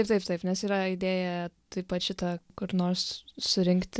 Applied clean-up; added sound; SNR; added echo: none; none; none; none.